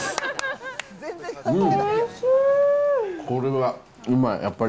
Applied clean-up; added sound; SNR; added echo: none; none; none; none.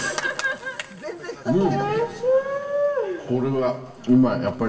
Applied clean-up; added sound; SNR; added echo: none; none; none; reverberation time 2.0 s.